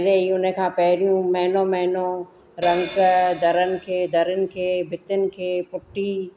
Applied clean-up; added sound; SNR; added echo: none; Hi-hat; 12 dB; none.